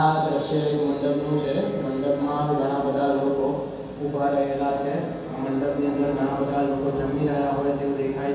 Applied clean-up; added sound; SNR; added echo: none; Wind instrument, woodwind instrument; 19 dB; reverberation time 1.2 s.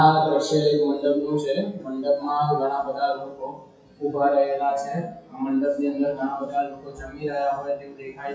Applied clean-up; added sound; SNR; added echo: classical method WPE with log-MMSE.